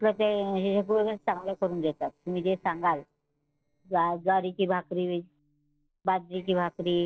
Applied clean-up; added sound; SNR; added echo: neural separator model SepFormer DNS4.